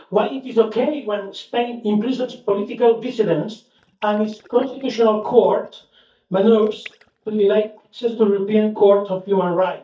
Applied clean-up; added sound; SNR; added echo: neural mask model DeepFilterNet 3.